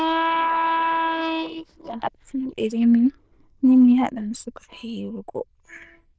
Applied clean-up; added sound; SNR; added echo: neural diffusion model UNIVERSE++.